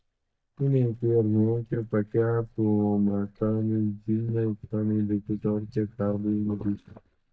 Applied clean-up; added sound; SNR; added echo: neural mask model DeepFilterNet 3.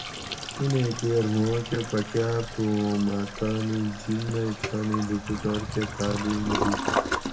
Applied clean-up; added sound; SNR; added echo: none; Toilet flush; 6 dB; reverberation time 0.5 s.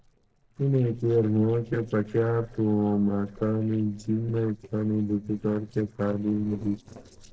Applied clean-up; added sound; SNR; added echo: neural separator model SepFormer DNS4.